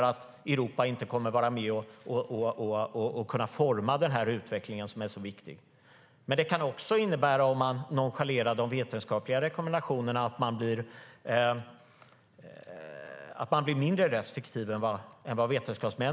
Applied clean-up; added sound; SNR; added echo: none; none; none; none.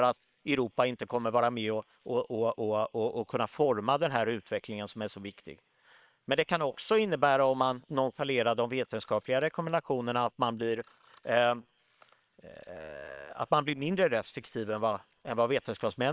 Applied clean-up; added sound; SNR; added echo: neural separator model SepFormer WHAM!.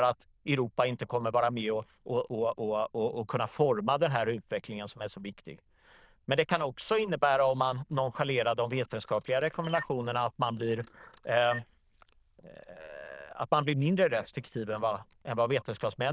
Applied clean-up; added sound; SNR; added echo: neural diffusion model UNIVERSE++.